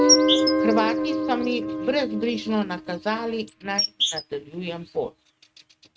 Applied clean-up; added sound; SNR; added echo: neural mask model RNNoise.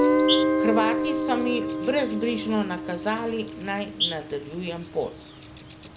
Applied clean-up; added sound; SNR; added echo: none; Guitar + Insect; -4 dB; none.